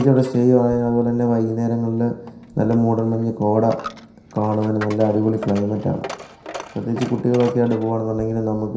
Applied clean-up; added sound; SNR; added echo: none; Coin (dropping); 18 dB; reverberation time 0.5 s.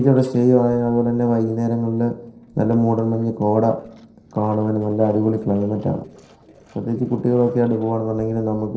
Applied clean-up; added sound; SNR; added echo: neural separator model SepFormer DNS4.